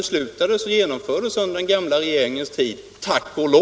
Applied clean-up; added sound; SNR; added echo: none; none; none; none.